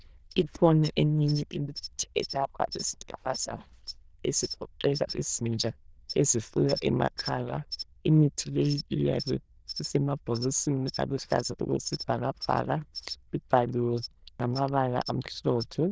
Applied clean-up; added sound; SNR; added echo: neural diffusion model UNIVERSE++.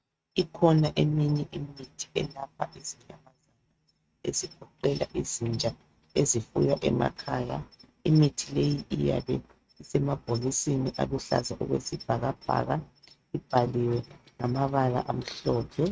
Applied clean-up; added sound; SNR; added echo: neural mask model RNNoise.